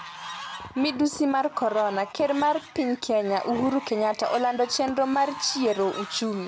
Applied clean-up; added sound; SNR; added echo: none; Fowl; 15 dB; none.